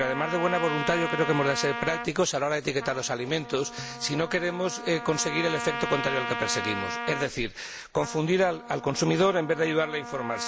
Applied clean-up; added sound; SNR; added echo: none; Trumpet; 8 dB; none.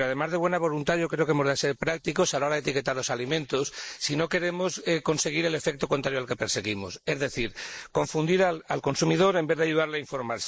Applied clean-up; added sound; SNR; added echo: neural mask model Resemble Enhance denoiser.